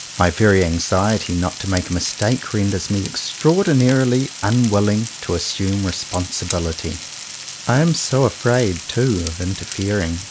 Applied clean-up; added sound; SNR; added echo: none; Frying (food); 13 dB; none.